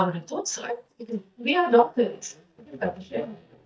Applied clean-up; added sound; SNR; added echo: neural mask model DeepFilterNet 3.